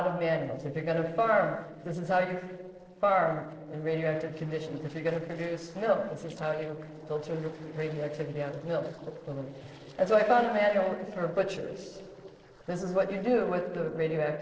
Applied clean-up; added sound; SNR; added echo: neural separator model SepFormer DNS4.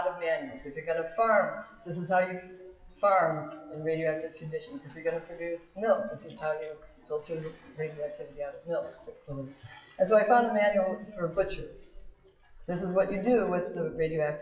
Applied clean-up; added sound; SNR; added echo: classical method WPE with log-MMSE.